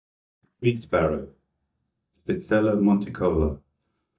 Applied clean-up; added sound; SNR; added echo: neural mask model DeepFilterNet 3.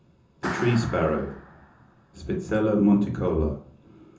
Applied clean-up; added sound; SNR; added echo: none; Clapping; 15 dB; reverberation time 0.6 s.